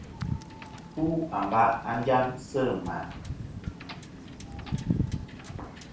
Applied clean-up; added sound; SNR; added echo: none; Wind / Boat, Water vehicle; 5 dB; reverberation time 0.4 s.